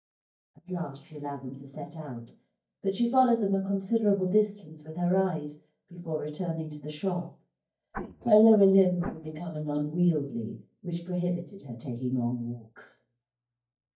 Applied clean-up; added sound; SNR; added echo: neural mask model DeepFilterNet 3.